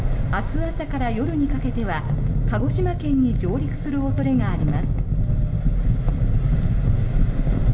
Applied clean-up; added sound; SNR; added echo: none; none; none; reverberation time 1.0 s.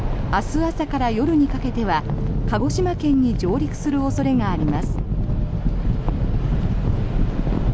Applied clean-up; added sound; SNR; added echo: none; none; none; none.